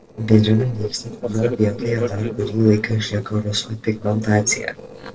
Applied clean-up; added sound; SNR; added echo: neural separator model SepFormer DNS4.